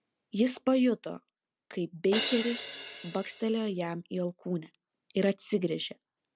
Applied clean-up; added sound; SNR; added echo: none; Crash cymbal; 4 dB; none.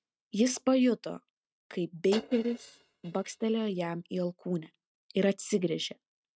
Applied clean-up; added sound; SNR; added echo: neural mask model RNNoise.